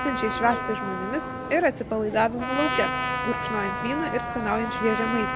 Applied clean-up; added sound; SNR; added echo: none; Trumpet; 4 dB; none.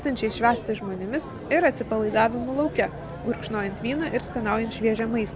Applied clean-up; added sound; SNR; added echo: none; none; none; none.